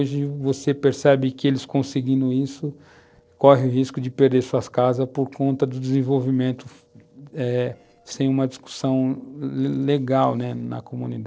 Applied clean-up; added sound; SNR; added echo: neural separator model SepFormer DNS4.